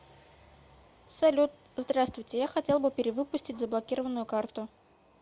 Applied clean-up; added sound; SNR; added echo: none; none; none; none.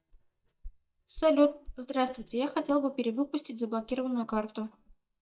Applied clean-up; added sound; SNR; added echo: neural mask model DeepFilterNet 3.